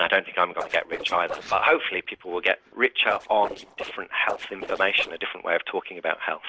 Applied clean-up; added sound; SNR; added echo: neural separator model SepFormer DNS4.